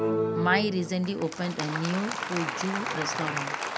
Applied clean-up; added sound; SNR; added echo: none; Applause; 1 dB; none.